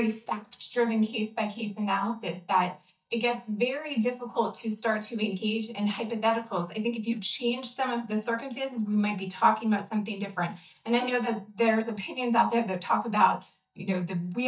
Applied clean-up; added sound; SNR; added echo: neural mask model DeepFilterNet 3.